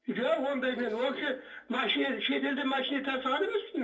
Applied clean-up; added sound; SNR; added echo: none; none; none; reverberation time 0.3 s.